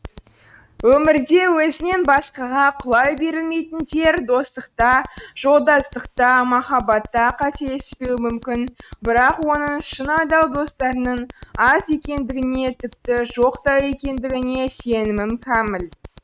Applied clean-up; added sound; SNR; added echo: neural mask model RNNoise.